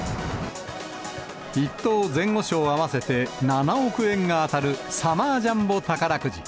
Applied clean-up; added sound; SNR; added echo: none; none; none; none.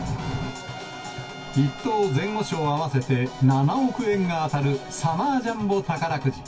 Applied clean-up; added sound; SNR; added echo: none; Trumpet; 18 dB; reverberation time 0.1 s.